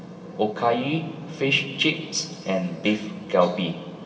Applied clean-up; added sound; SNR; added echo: none; none; none; reverberation time 1.7 s.